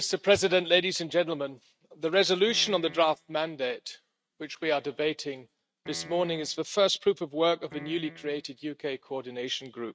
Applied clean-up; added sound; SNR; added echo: neural mask model RNNoise.